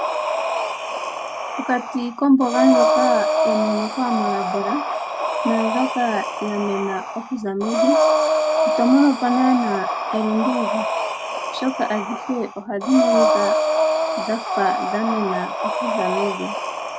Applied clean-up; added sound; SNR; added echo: none; Breathing; -1 dB; none.